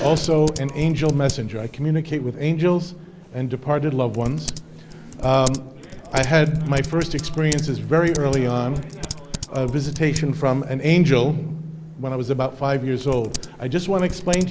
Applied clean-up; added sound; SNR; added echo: none; Typing; 13 dB; none.